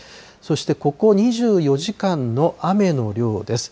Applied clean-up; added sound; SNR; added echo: none; none; none; none.